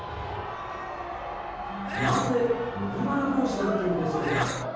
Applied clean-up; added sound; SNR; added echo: none; Sneeze / Church bell; 10 dB; reverberation time 1.3 s.